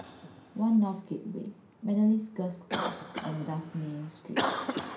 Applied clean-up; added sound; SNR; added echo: none; Cough; 6 dB; reverberation time 0.5 s.